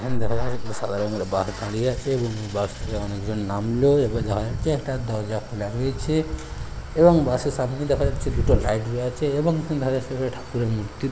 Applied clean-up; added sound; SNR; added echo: none; Idling / Engine starting; 17 dB; none.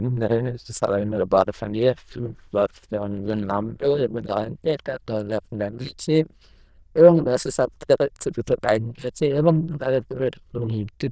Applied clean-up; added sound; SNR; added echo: neural diffusion model UNIVERSE++.